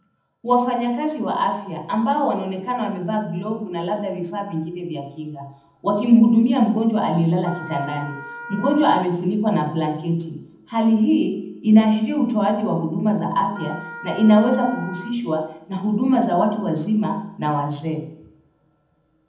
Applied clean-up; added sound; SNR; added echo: none; Wind instrument, woodwind instrument; 15 dB; reverberation time 0.8 s.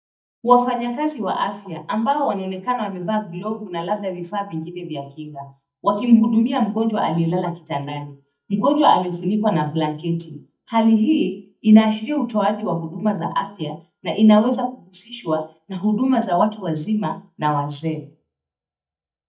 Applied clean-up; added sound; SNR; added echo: neural mask model DeepFilterNet 3.